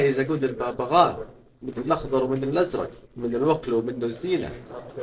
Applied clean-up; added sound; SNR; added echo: neural separator model SepFormer DNS4.